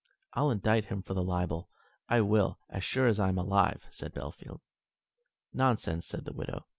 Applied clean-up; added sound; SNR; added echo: none; none; none; none.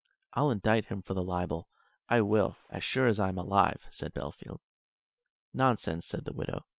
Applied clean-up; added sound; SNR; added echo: neural separator model SepFormer WHAM!.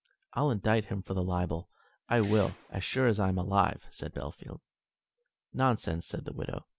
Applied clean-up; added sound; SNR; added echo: none; Whoosh, swoosh, swish; 19 dB; none.